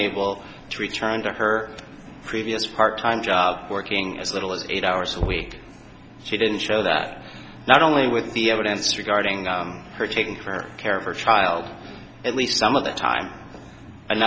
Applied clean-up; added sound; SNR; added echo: none; Knock; 10 dB; none.